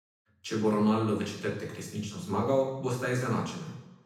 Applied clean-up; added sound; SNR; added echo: none; none; none; reverberation time 0.9 s.